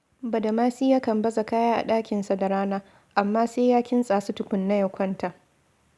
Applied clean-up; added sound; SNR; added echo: none; none; none; none.